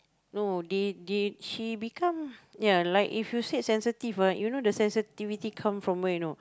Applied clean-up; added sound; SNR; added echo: none; none; none; none.